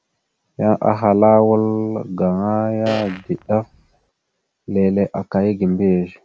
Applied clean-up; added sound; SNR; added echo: none; Fart; 16 dB; none.